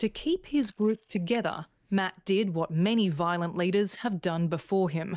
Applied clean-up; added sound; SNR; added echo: neural mask model DeepFilterNet 3.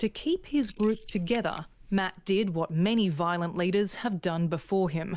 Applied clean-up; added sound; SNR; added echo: neural mask model Resemble Enhance denoiser.